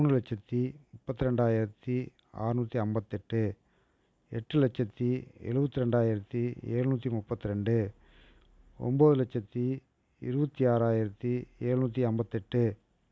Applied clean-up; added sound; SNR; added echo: none; none; none; none.